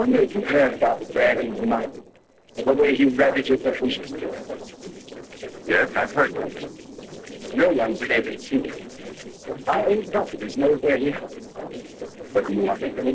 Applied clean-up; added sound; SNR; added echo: neural separator model SepFormer DNS4.